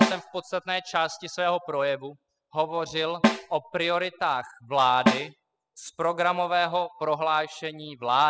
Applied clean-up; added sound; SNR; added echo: classical method spectral subtraction.